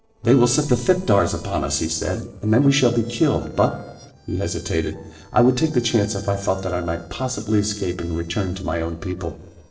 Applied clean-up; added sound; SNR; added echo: neural separator model SepFormer DNS4.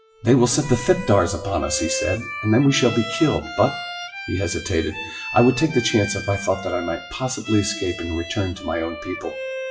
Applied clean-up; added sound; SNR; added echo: classical method WPE with log-MMSE.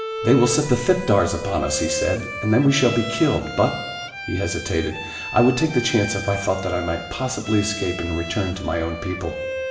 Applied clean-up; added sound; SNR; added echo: none; Bowed string instrument; 9 dB; reverberation time 1.1 s.